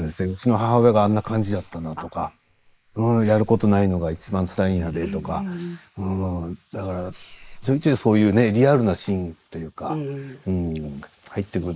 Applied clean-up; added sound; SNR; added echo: neural mask model Resemble Enhance denoiser.